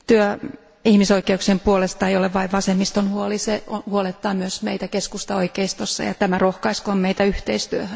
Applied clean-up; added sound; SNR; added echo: none; none; none; none.